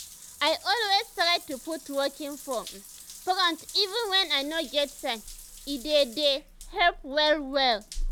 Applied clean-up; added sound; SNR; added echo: none; Drip / Trickle, dribble / Bathtub (filling or washing) / Water tap, faucet; 13 dB; none.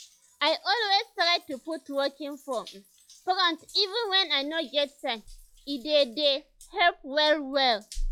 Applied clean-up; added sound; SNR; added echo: classical method log-MMSE.